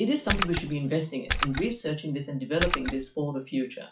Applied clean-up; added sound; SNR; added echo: classical method WPE with log-MMSE.